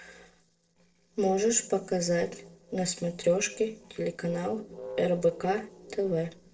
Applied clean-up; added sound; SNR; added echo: neural separator model SepFormer DNS4.